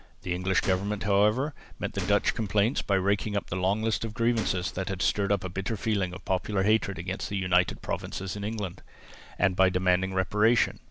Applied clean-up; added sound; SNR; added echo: none; Gunshot, gunfire; 15 dB; none.